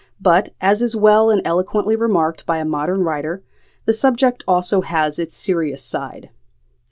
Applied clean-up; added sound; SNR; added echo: none; none; none; none.